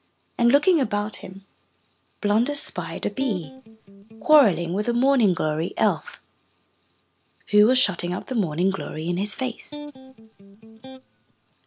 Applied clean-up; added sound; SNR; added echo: none; Electric guitar; 15 dB; none.